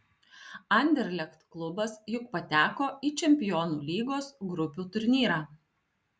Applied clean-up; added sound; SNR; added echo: none; none; none; none.